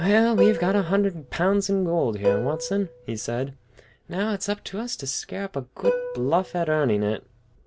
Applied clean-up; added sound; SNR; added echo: none; Plucked string instrument; 6 dB; none.